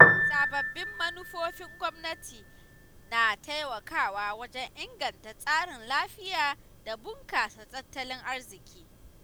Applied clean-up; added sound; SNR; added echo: none; Piano; -3 dB; none.